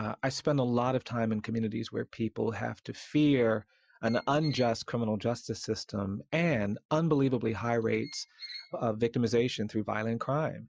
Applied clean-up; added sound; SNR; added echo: classical method Wiener filter.